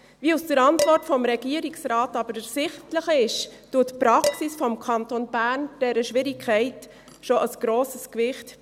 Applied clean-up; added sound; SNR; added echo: none; Dishes, pots, and pans; 10 dB; none.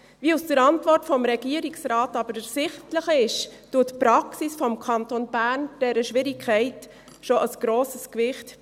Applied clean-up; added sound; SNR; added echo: none; none; none; none.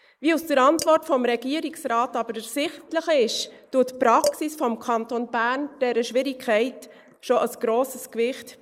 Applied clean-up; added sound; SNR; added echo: neural mask model Resemble Enhance denoiser.